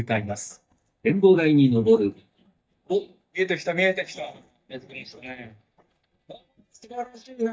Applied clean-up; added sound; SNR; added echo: neural mask model DeepFilterNet 3.